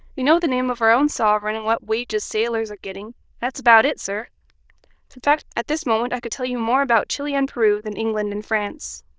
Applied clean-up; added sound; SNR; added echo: neural diffusion model UNIVERSE++.